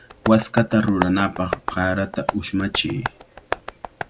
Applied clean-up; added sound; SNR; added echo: none; Tap; 8 dB; none.